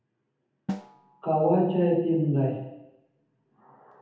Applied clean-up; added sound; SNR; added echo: none; Snare drum; 15 dB; reverberation time 0.8 s.